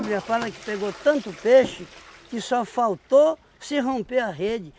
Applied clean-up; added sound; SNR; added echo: none; Toilet flush; 19 dB; none.